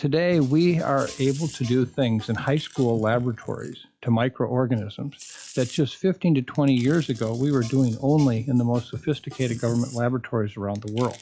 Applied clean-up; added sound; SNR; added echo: classical method log-MMSE.